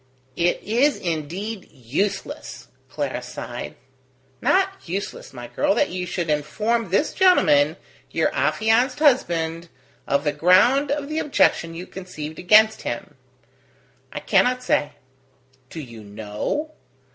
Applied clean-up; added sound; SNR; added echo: none; none; none; none.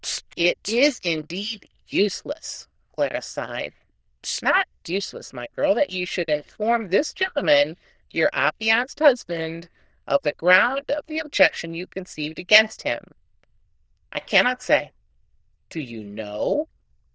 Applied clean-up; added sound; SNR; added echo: neural diffusion model UNIVERSE++.